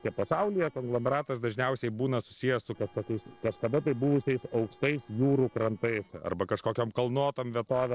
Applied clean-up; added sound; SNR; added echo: neural separator model SepFormer DNS4.